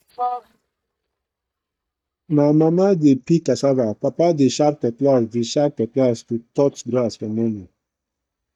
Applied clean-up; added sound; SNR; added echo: neural mask model DeepFilterNet 3.